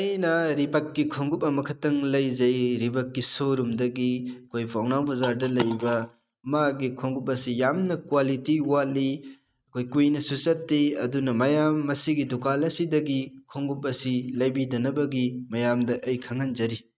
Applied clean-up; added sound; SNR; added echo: neural mask model RNNoise.